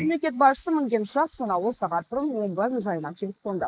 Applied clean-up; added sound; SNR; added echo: neural mask model Resemble Enhance denoiser.